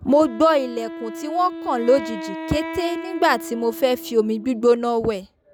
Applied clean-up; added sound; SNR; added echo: none; Wind instrument, woodwind instrument; 12 dB; none.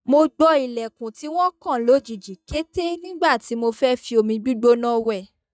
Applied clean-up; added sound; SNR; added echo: neural mask model DeepFilterNet 3.